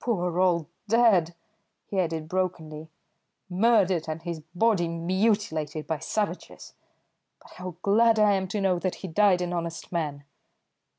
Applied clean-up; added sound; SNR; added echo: none; none; none; none.